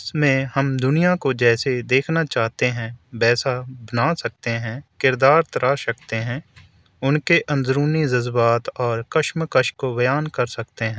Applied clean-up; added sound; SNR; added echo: none; none; none; none.